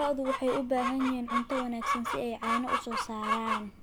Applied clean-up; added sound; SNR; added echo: none; Chicken, rooster; 2 dB; none.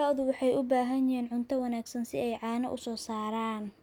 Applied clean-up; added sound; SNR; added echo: none; none; none; none.